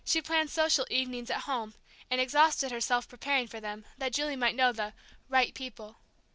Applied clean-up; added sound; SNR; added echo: none; none; none; none.